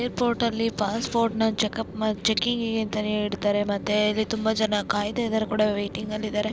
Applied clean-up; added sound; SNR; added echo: none; Train; 13 dB; none.